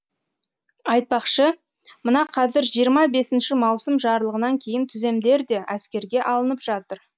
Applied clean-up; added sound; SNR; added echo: none; none; none; none.